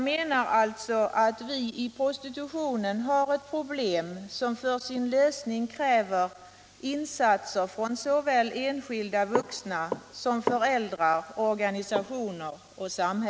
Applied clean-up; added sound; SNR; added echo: none; none; none; none.